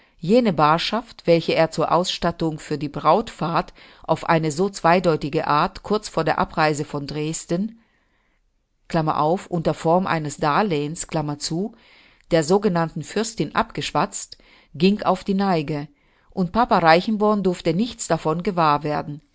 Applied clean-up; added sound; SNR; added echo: none; none; none; none.